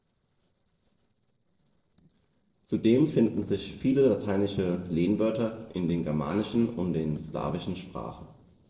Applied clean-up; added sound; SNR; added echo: neural separator model SepFormer DNS4.